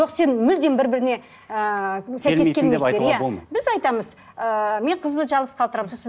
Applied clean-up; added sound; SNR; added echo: none; none; none; none.